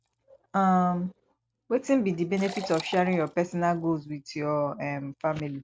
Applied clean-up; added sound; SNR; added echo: none; Liquid; 19 dB; none.